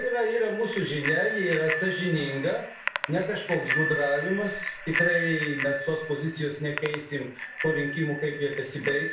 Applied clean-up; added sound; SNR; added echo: none; Bicycle bell; 4 dB; reverberation time 0.4 s.